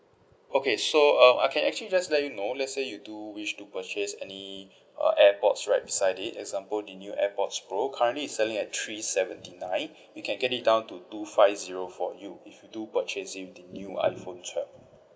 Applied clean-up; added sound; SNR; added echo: none; none; none; none.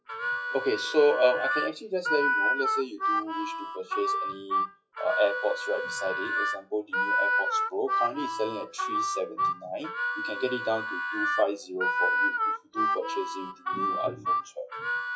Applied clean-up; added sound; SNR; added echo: classical method WPE with log-MMSE.